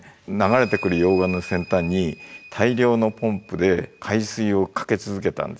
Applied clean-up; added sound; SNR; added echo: none; none; none; none.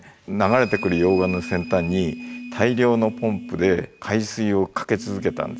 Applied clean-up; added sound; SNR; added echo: none; Telephone; 15 dB; none.